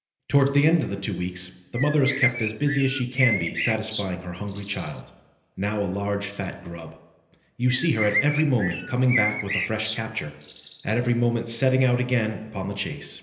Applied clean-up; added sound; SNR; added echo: none; Bird; 5 dB; reverberation time 1.4 s.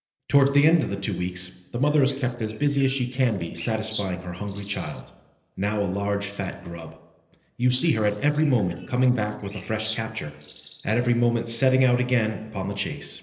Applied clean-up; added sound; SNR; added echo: neural separator model SepFormer DNS4.